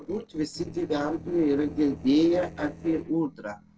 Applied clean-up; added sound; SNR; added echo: neural separator model SepFormer DNS4.